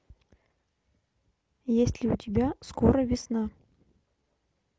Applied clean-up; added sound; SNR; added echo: none; none; none; none.